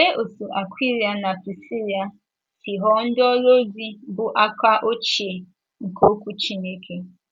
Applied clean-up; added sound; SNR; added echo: none; none; none; none.